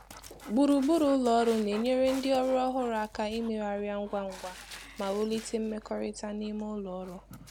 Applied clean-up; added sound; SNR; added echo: none; Dog; 19 dB; none.